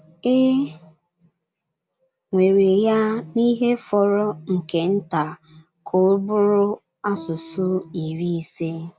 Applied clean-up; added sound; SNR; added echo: none; Guitar; 18 dB; none.